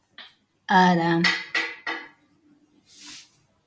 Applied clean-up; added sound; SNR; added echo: none; none; none; none.